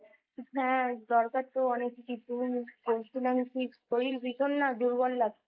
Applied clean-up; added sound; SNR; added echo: neural mask model Resemble Enhance denoiser.